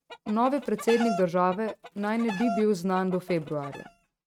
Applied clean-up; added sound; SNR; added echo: neural mask model RNNoise.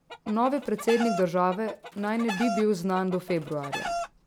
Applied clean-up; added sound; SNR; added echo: none; Chicken, rooster; 9 dB; none.